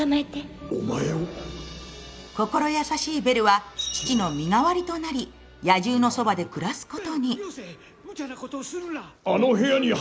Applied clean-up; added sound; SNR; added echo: none; none; none; none.